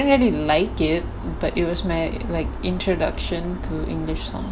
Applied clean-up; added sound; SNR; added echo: none; none; none; none.